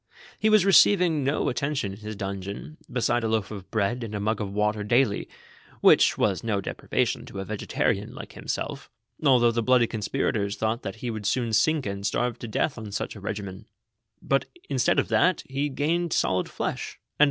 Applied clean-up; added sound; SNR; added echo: none; none; none; none.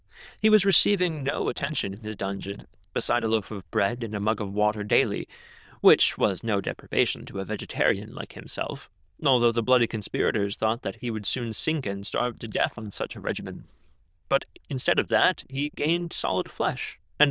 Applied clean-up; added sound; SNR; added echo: neural diffusion model UNIVERSE++.